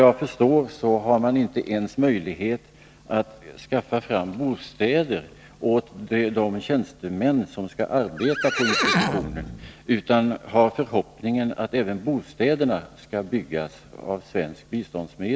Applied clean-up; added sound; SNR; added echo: none; Livestock, farm animals, working animals; 2 dB; none.